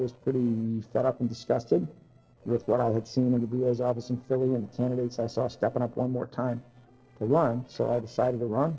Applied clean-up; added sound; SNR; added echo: neural separator model SepFormer DNS4.